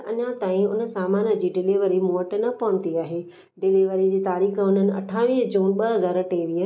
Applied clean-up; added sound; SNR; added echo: none; none; none; none.